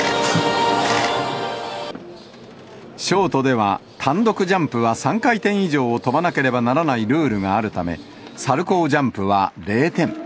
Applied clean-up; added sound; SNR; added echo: none; none; none; none.